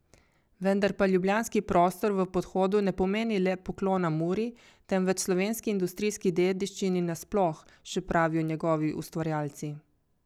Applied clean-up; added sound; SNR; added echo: none; none; none; none.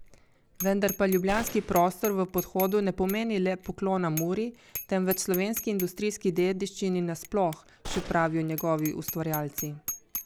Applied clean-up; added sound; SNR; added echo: none; Gunshot, gunfire + Bicycle bell; 12 dB; none.